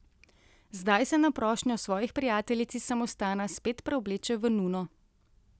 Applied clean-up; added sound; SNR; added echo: none; none; none; none.